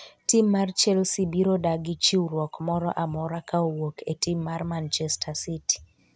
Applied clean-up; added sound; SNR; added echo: none; none; none; none.